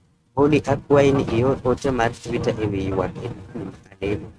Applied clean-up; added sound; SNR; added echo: neural mask model RNNoise.